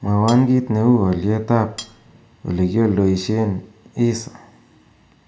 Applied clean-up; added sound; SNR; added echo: none; Cutlery, silverware; 19 dB; reverberation time 0.5 s.